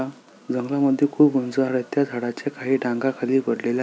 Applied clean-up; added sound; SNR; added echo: none; none; none; none.